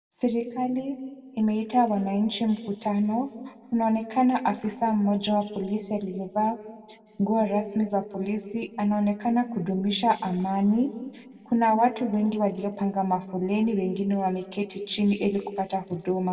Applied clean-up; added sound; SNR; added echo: none; none; none; reverberation time 1.3 s.